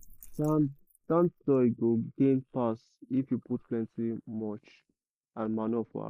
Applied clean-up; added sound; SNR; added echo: neural mask model Resemble Enhance denoiser.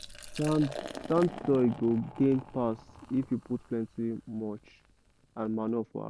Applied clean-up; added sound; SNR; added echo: none; Liquid; 15 dB; none.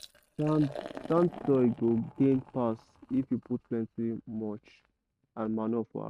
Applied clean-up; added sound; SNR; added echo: neural mask model RNNoise.